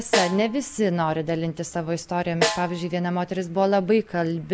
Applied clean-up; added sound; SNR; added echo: none; Snare drum; 7 dB; none.